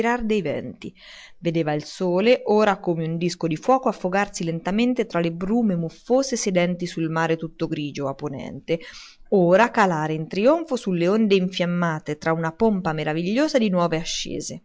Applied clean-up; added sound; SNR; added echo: none; none; none; none.